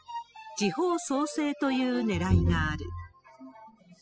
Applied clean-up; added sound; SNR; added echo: classical method spectral subtraction.